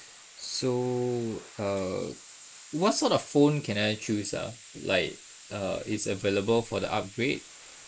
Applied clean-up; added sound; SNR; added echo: neural mask model Resemble Enhance denoiser.